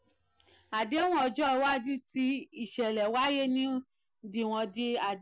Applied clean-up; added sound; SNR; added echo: none; none; none; none.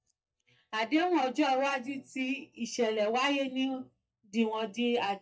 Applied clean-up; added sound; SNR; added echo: neural mask model DeepFilterNet 3.